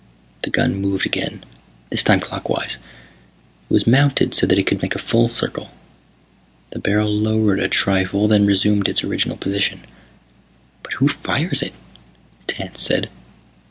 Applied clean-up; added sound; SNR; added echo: none; none; none; none.